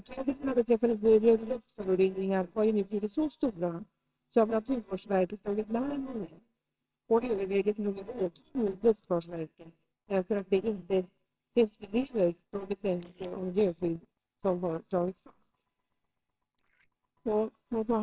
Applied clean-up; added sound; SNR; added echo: neural separator model SepFormer WHAMR!.